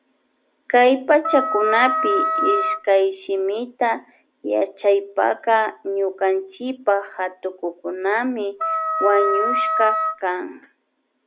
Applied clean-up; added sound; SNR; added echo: none; Wind instrument, woodwind instrument; 0 dB; none.